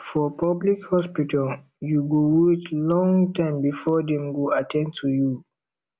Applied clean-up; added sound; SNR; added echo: none; none; none; none.